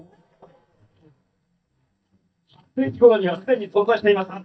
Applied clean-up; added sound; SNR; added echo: neural mask model DeepFilterNet 3.